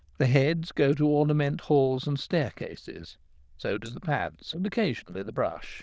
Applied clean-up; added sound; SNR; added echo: neural diffusion model UNIVERSE++.